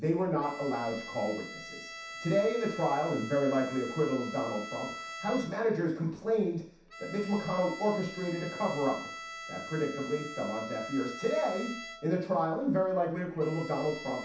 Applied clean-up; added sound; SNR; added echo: none; Bowed string instrument; 12 dB; reverberation time 0.7 s.